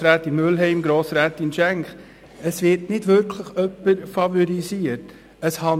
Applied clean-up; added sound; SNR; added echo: none; none; none; none.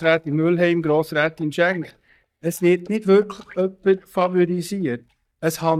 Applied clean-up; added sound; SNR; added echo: neural mask model DeepFilterNet 3.